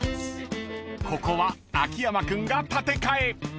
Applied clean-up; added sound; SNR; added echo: none; none; none; none.